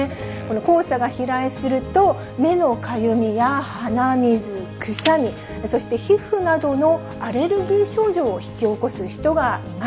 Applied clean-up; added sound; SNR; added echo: none; none; none; none.